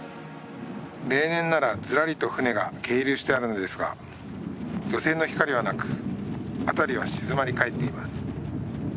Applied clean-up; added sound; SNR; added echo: none; none; none; none.